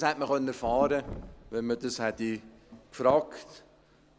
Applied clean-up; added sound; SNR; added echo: none; Thump, thud; 19 dB; none.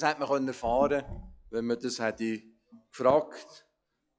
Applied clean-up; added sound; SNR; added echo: classical method log-MMSE.